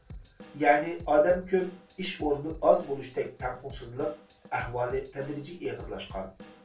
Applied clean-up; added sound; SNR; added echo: none; Drum / Drum kit; 18 dB; reverberation time 0.2 s.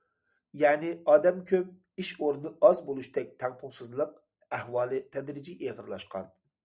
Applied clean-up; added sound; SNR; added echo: none; none; none; none.